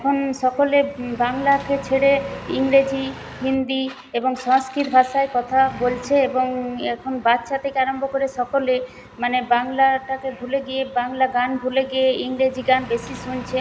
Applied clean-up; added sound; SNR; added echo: none; Engine; 18 dB; none.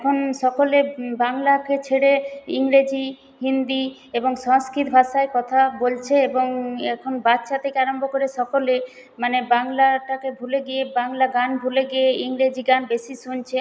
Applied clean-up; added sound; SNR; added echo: none; none; none; none.